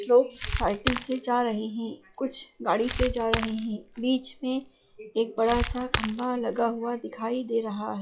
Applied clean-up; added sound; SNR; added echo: classical method log-MMSE.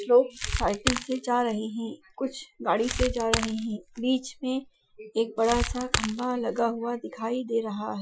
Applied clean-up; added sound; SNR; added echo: classical method Wiener filter.